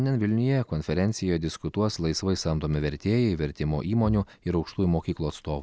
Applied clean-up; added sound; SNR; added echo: none; Bass drum; 12 dB; none.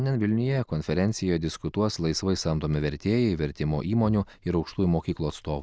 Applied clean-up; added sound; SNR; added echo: neural diffusion model UNIVERSE++.